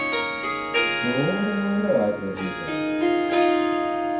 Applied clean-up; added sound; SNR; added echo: none; Harp; -3 dB; reverberation time 0.6 s.